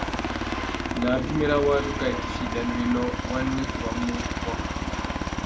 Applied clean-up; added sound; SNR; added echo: none; Aircraft; 1 dB; none.